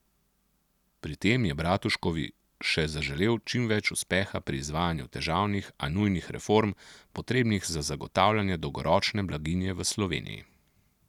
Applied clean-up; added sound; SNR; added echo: none; none; none; none.